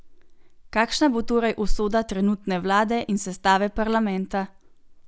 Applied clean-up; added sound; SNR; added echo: none; none; none; none.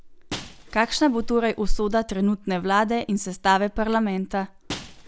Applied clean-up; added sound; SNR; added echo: none; Shatter; 19 dB; none.